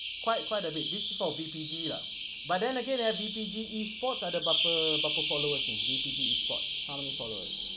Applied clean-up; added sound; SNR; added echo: none; Bird vocalization, bird call, bird song; -3 dB; none.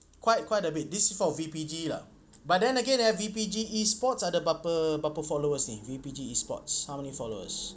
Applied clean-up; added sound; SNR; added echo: none; none; none; none.